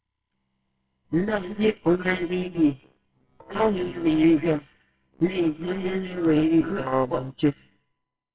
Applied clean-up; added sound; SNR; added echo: neural separator model SepFormer WHAMR!.